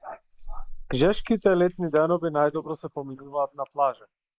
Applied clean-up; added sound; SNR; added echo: neural mask model Resemble Enhance denoiser.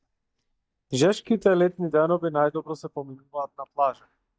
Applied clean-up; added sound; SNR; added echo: neural mask model DeepFilterNet 3.